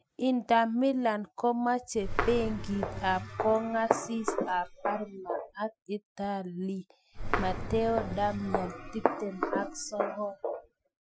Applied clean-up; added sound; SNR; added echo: classical method Wiener filter.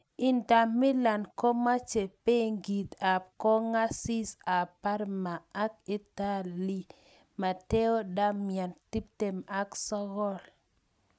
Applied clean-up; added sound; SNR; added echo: none; none; none; none.